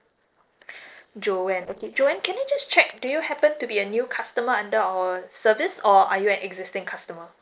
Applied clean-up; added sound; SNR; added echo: neural separator model SepFormer DNS4.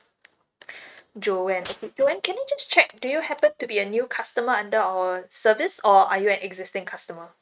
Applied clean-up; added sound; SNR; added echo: neural mask model RNNoise.